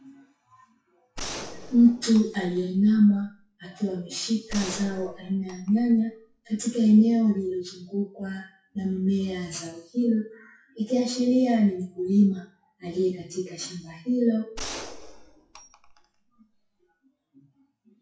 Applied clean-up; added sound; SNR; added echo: classical method WPE with log-MMSE.